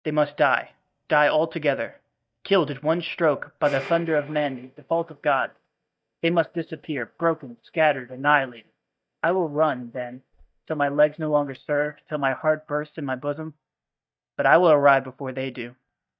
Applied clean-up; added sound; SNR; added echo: neural mask model DeepFilterNet 3.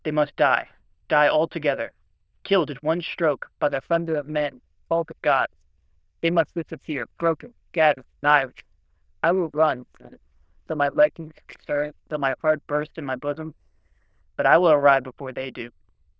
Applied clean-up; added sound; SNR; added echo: neural diffusion model UNIVERSE++.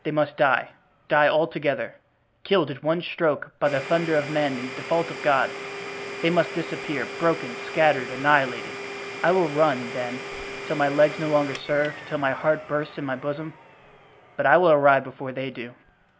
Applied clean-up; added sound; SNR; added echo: none; Domestic sounds, home sounds; 13 dB; none.